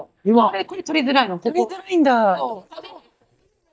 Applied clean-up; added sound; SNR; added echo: neural mask model DeepFilterNet 3.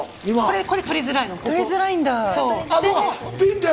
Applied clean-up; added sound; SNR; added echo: none; Sink (filling or washing); 19 dB; none.